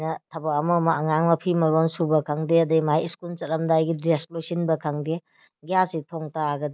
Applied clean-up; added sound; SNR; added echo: none; none; none; none.